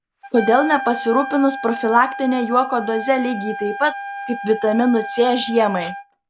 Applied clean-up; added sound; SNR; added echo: none; Trumpet; 10 dB; none.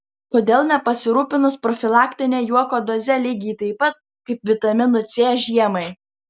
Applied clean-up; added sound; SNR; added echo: none; none; none; none.